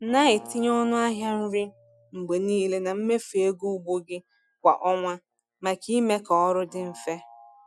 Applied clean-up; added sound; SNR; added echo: classical method Wiener filter.